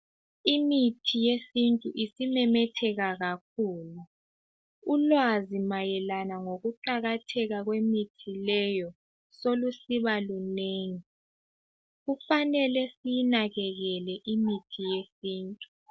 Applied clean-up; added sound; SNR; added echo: none; none; none; none.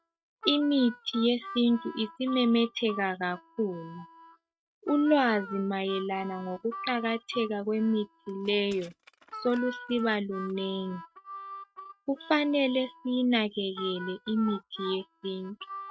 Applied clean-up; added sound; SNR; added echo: neural mask model RNNoise.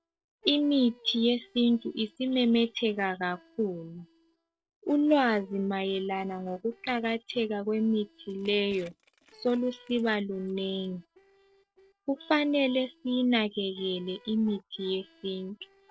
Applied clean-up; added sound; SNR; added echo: neural separator model SepFormer DNS4.